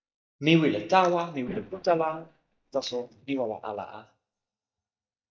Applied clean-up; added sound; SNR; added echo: neural mask model DeepFilterNet 3.